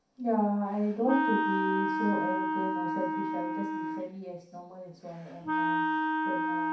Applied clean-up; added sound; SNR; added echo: none; Wind instrument, woodwind instrument; -2 dB; reverberation time 0.6 s.